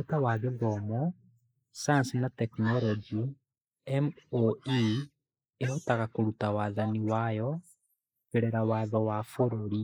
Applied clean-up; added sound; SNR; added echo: neural mask model Resemble Enhance denoiser.